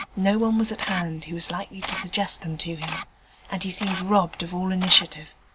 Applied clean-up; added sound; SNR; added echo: none; Camera; 10 dB; none.